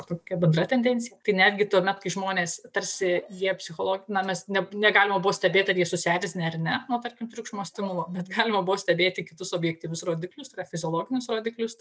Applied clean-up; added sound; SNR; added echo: neural mask model DeepFilterNet 3.